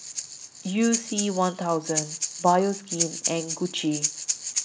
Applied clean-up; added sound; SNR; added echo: none; Breathing; 4 dB; none.